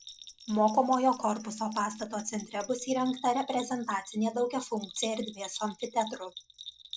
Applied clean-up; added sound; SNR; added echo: none; Bell; 17 dB; none.